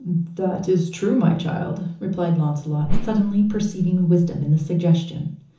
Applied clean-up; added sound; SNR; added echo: none; Whoosh, swoosh, swish; 4 dB; reverberation time 0.7 s.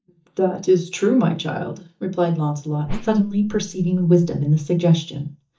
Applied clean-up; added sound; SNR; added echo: neural mask model DeepFilterNet 3.